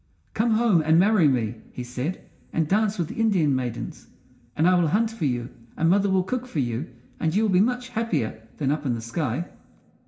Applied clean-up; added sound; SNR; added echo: none; none; none; reverberation time 0.9 s.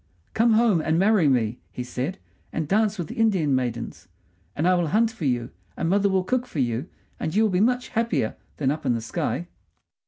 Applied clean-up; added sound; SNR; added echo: none; none; none; none.